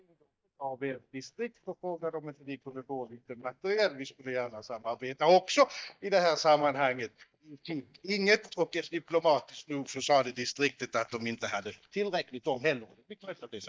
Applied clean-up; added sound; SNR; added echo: neural mask model DeepFilterNet 3.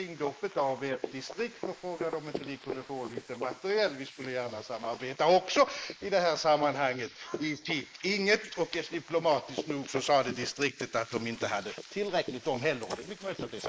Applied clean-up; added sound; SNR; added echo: neural mask model Resemble Enhance denoiser.